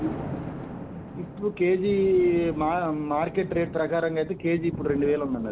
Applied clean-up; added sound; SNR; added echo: none; Thunder; 11 dB; none.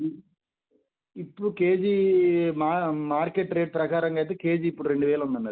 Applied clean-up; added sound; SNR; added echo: none; none; none; none.